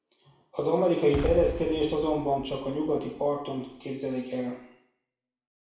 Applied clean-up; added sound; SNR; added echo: none; Explosion; 11 dB; reverberation time 0.7 s.